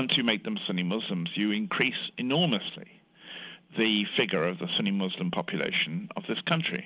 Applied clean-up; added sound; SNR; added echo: none; none; none; none.